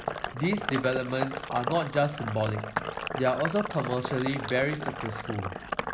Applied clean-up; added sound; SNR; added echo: none; Sink (filling or washing); 5 dB; none.